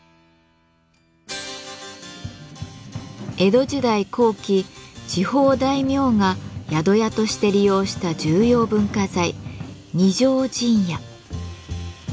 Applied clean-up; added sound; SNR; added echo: none; none; none; none.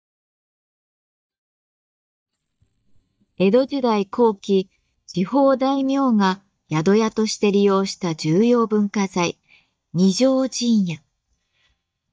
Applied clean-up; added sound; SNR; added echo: neural mask model DeepFilterNet 3.